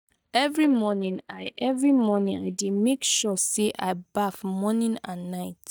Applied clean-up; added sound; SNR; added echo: neural mask model DeepFilterNet 3.